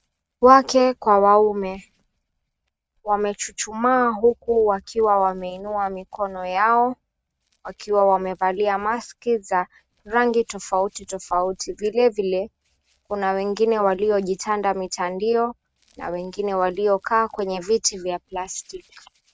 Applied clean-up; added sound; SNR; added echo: neural mask model RNNoise.